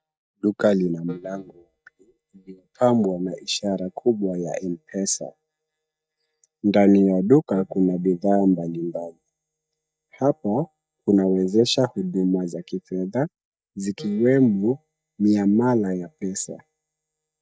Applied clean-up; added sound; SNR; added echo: neural mask model DeepFilterNet 3.